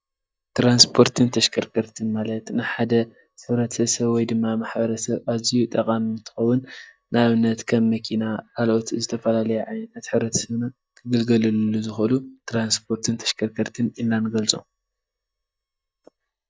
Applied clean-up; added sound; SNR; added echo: neural mask model DeepFilterNet 3.